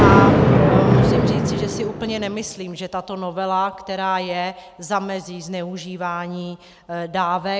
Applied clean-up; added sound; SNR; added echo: none; Thunder; -4 dB; none.